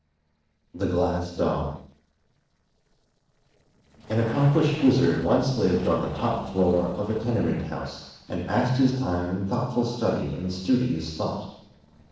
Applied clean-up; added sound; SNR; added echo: neural separator model SepFormer DNS4.